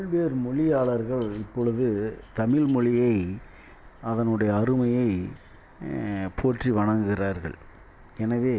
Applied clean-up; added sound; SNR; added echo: none; none; none; none.